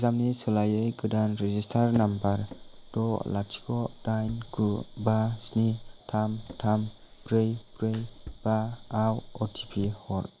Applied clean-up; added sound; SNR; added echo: none; Drawer open or close; 18 dB; none.